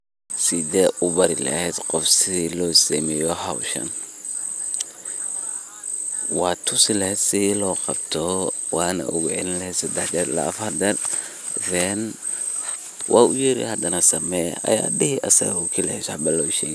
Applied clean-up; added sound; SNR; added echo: none; none; none; none.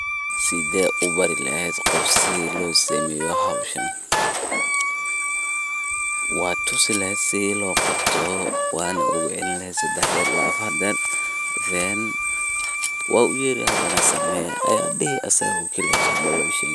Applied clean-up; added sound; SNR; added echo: none; Gunshot, gunfire + Wind instrument, woodwind instrument; 0 dB; none.